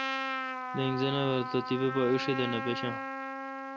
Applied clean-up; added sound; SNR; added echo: none; Trumpet; 4 dB; none.